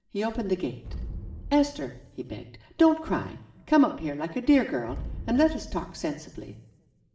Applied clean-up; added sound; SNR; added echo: none; Explosion; 14 dB; reverberation time 1.5 s.